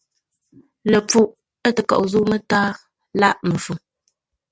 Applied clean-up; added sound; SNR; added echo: none; none; none; none.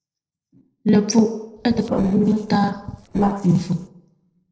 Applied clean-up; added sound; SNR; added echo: neural separator model SepFormer DNS4.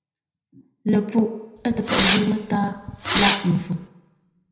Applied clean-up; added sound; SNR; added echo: none; Fireworks; -4 dB; reverberation time 0.8 s.